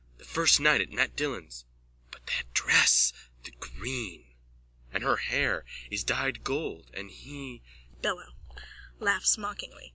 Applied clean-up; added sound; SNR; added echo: none; none; none; none.